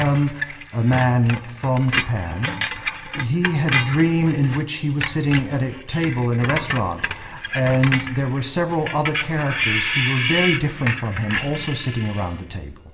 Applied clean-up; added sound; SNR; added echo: none; Screech; 6 dB; reverberation time 0.8 s.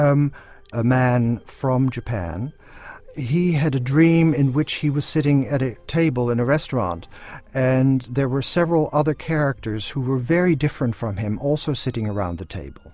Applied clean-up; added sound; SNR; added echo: none; none; none; none.